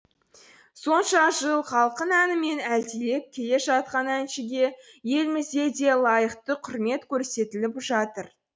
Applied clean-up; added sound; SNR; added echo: none; none; none; none.